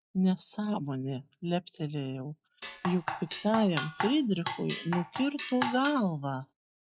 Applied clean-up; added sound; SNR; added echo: classical method log-MMSE.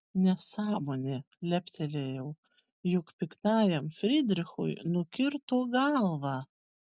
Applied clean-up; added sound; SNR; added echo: none; none; none; none.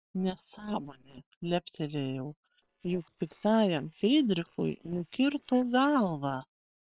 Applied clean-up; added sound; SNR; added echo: neural separator model SepFormer WHAM!.